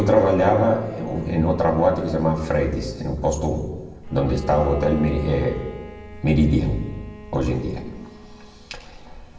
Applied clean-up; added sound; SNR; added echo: none; Bowed string instrument; 19 dB; reverberation time 1.2 s.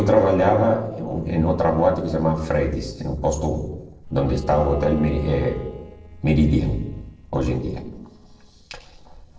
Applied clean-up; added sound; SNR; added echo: neural separator model SepFormer DNS4.